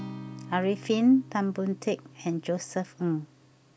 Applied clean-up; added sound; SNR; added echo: none; Acoustic guitar; 17 dB; none.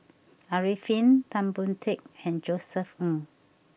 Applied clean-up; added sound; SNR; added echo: none; none; none; none.